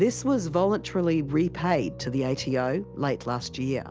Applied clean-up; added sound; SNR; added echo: none; Piano; 15 dB; none.